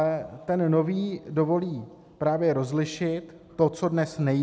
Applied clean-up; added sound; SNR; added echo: none; none; none; none.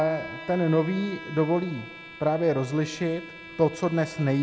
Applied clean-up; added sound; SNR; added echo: none; Bowed string instrument; 15 dB; none.